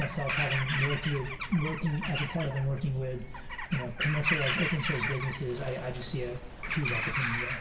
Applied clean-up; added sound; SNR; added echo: none; Bird vocalization, bird call, bird song / Crow; 2 dB; reverberation time 0.9 s.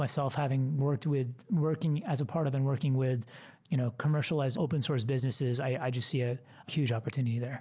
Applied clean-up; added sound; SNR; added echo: none; none; none; none.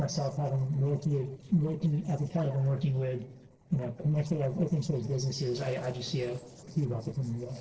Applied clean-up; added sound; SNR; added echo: neural separator model SepFormer DNS4.